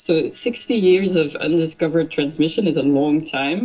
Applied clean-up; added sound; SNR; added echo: neural separator model SepFormer DNS4.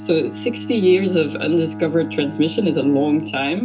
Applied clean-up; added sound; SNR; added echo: none; Bowed string instrument; 12 dB; reverberation time 0.2 s.